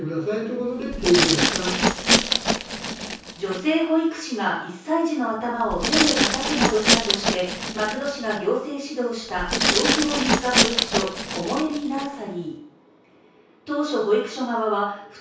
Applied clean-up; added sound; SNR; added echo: none; Glass; -2 dB; reverberation time 0.6 s.